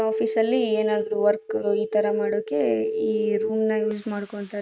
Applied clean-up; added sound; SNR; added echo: neural mask model RNNoise.